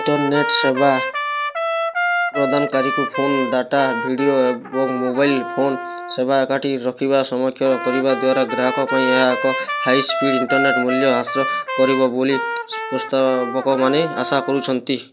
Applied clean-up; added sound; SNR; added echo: none; Trumpet; 5 dB; none.